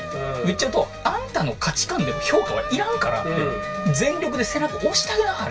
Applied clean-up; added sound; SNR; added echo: none; Wind instrument, woodwind instrument; 9 dB; reverberation time 0.1 s.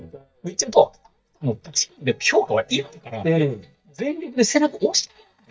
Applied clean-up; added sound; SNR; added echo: neural mask model DeepFilterNet 3.